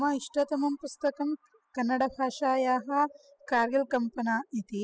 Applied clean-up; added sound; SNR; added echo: classical method spectral subtraction.